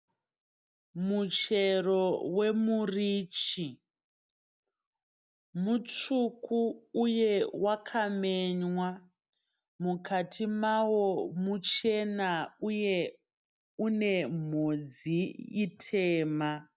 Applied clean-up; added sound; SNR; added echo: none; none; none; none.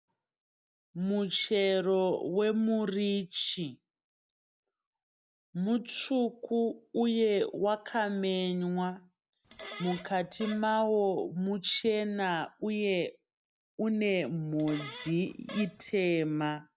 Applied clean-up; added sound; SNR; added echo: none; Fart; 15 dB; none.